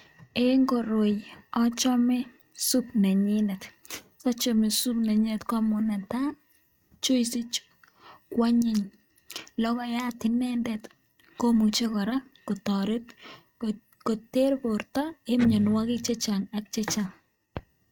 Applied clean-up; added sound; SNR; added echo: neural mask model RNNoise.